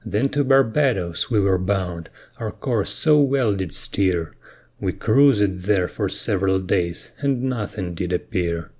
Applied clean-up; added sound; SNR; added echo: none; none; none; none.